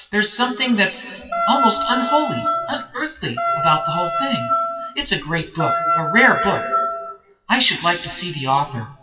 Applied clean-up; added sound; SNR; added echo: classical method WPE with log-MMSE.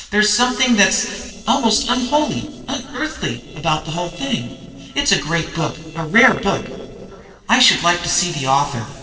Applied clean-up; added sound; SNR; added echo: neural separator model SepFormer DNS4.